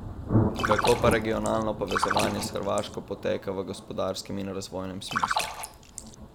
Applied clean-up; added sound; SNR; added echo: none; Splash, splatter + Thunder; 1 dB; none.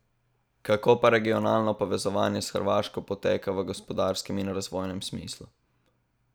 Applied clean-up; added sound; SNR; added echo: none; none; none; none.